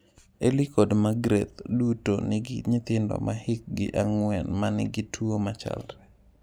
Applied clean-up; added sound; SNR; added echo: none; none; none; none.